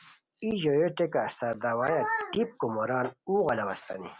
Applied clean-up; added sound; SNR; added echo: none; none; none; none.